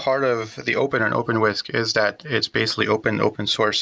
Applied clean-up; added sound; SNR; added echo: none; none; none; none.